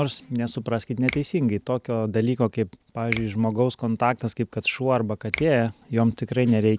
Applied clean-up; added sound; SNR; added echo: none; Finger snapping; 15 dB; none.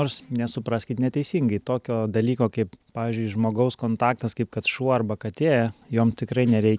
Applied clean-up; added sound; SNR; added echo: none; none; none; none.